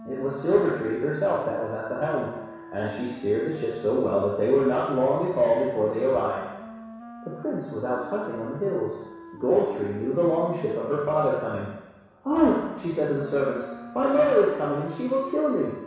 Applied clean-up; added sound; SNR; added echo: none; Wind instrument, woodwind instrument; 17 dB; reverberation time 1.1 s.